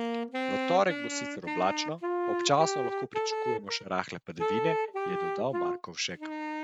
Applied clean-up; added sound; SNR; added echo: neural mask model RNNoise.